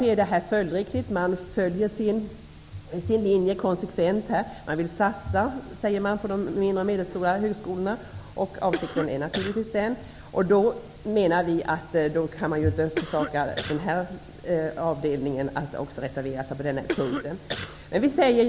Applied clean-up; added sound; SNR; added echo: none; Cough; 7 dB; none.